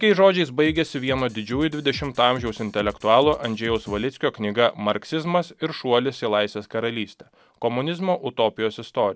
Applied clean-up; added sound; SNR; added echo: none; Drum kit; 17 dB; none.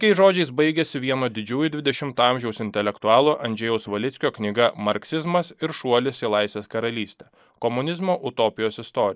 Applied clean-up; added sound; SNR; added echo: neural mask model Resemble Enhance denoiser.